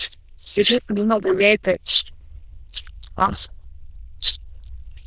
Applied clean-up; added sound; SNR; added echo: neural diffusion model UNIVERSE++.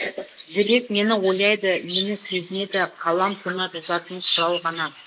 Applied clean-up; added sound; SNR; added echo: neural mask model Resemble Enhance denoiser.